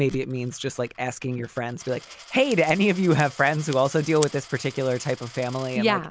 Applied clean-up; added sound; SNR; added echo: none; Crack + Coin (dropping); 19 dB; none.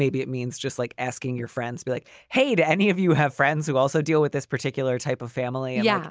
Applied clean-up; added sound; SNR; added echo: none; none; none; none.